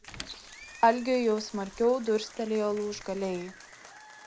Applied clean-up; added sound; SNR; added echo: none; Squeak + Applause; 18 dB; none.